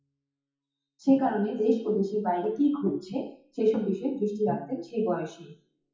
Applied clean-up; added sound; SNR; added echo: classical method WPE with log-MMSE.